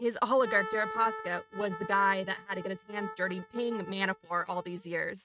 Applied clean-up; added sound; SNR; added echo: neural mask model RNNoise.